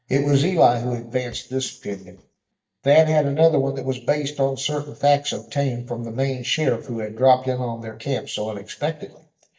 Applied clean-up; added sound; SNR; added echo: neural mask model DeepFilterNet 3.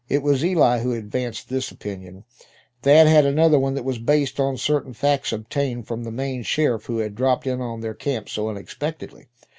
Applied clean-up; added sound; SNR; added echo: none; none; none; none.